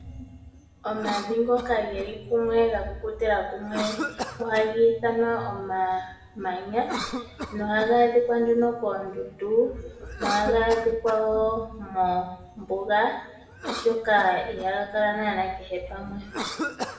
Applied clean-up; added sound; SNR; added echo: none; Cough; 12 dB; reverberation time 0.8 s.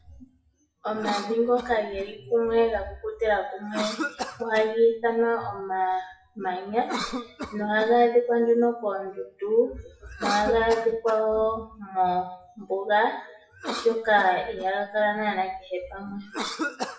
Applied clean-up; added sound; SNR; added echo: classical method WPE with log-MMSE.